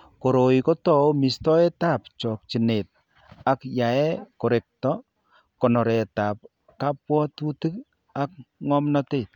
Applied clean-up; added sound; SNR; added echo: none; none; none; none.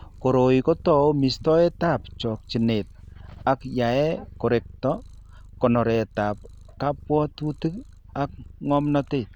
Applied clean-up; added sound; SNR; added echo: none; Purr; 19 dB; none.